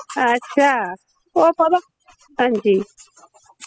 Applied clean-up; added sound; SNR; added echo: classical method spectral subtraction.